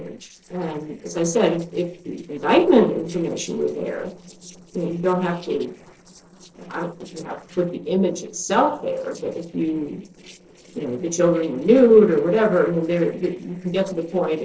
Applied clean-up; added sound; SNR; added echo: neural separator model SepFormer DNS4.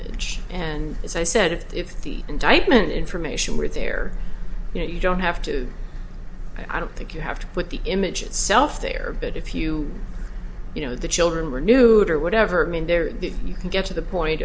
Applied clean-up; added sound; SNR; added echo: none; none; none; none.